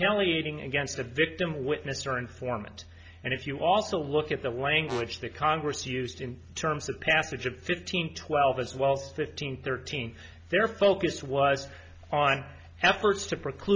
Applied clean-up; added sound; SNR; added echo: none; Brass instrument; 17 dB; none.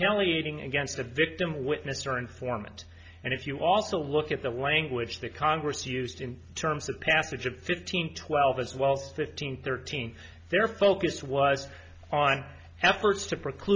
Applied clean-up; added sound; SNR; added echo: none; none; none; none.